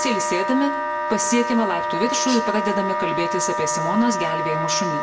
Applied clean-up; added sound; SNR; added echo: none; Wind instrument, woodwind instrument; 1 dB; reverberation time 0.6 s.